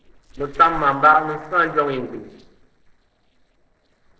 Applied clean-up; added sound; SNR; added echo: neural separator model SepFormer DNS4.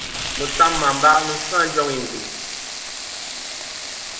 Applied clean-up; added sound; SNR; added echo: none; Frying (food); 6 dB; reverberation time 0.9 s.